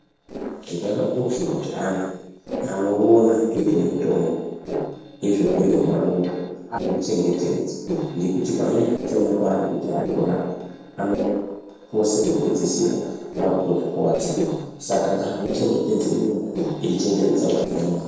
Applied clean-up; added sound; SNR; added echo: neural separator model SepFormer DNS4.